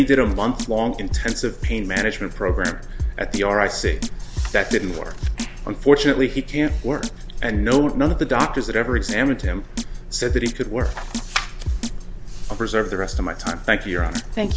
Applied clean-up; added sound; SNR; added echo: none; Drum kit; 7 dB; none.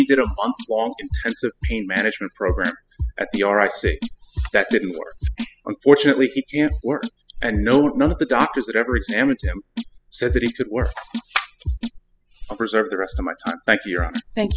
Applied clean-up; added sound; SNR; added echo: classical method spectral subtraction.